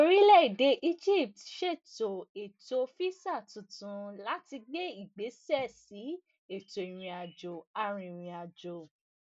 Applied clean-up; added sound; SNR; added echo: none; none; none; none.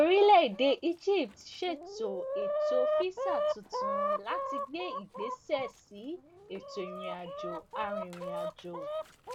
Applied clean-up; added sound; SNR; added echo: none; Chicken, rooster; 4 dB; none.